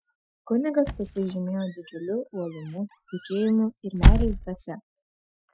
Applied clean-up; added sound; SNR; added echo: classical method Wiener filter.